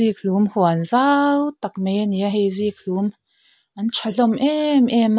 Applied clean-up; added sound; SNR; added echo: none; none; none; none.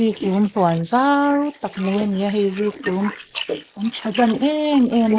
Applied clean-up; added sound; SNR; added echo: neural mask model Resemble Enhance denoiser.